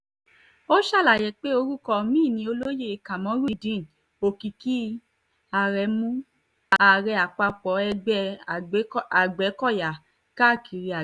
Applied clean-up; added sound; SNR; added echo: none; none; none; none.